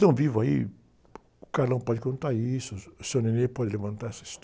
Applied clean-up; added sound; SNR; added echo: none; none; none; none.